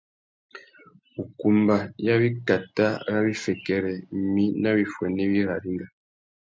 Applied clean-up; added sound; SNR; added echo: none; none; none; none.